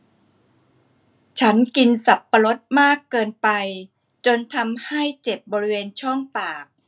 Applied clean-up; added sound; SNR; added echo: none; none; none; none.